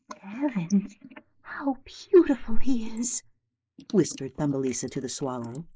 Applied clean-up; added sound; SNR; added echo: neural mask model Resemble Enhance denoiser.